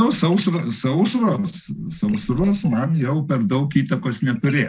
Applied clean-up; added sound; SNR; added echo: neural separator model SepFormer DNS4.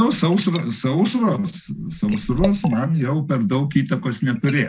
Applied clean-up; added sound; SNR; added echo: none; Liquid; 15 dB; none.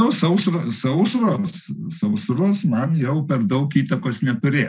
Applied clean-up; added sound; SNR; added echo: none; none; none; none.